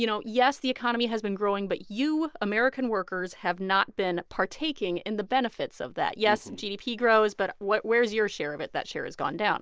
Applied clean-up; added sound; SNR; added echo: none; none; none; none.